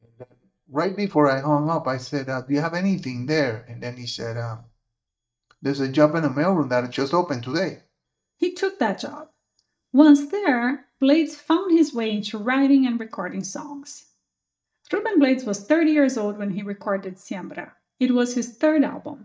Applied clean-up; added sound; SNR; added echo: neural mask model DeepFilterNet 3.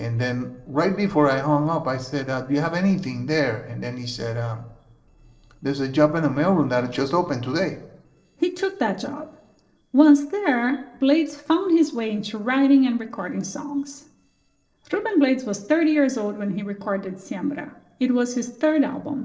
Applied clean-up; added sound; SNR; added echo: neural separator model SepFormer DNS4.